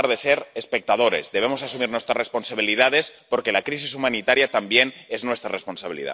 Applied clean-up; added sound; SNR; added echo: none; none; none; none.